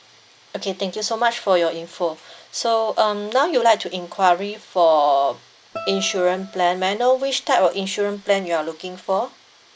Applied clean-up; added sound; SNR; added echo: none; Guitar; 19 dB; none.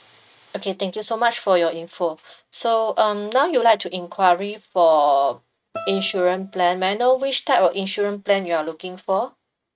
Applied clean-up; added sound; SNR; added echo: neural mask model RNNoise.